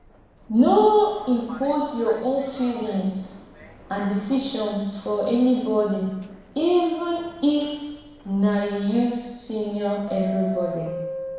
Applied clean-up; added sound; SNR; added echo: none; Subway, metro, underground; 16 dB; reverberation time 1.1 s.